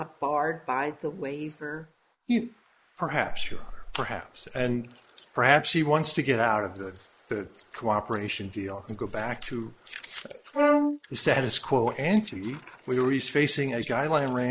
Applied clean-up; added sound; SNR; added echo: neural mask model Resemble Enhance denoiser.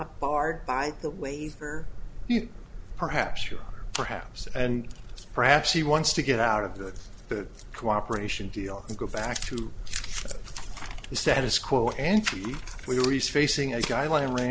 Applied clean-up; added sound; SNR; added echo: none; none; none; none.